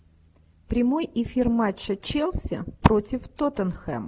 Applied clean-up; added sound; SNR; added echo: none; none; none; none.